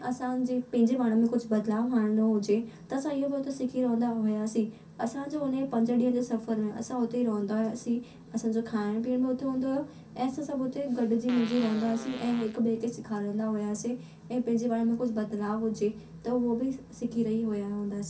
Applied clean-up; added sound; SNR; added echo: none; Fart; 15 dB; reverberation time 0.3 s.